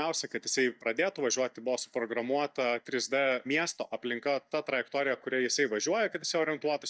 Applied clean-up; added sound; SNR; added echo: neural mask model DeepFilterNet 3.